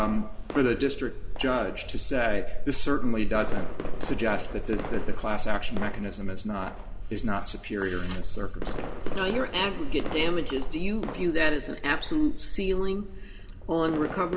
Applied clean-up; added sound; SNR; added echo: none; Fireworks; 16 dB; reverberation time 1.4 s.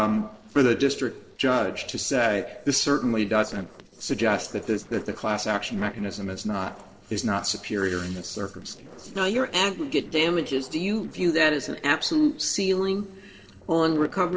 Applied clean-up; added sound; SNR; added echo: neural separator model SepFormer DNS4.